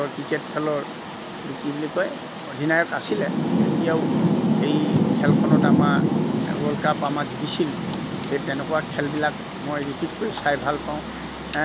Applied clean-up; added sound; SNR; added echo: none; Rain; -2 dB; none.